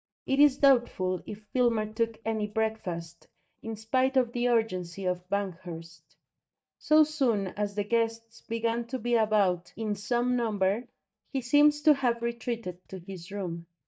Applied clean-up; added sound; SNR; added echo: neural mask model DeepFilterNet 3.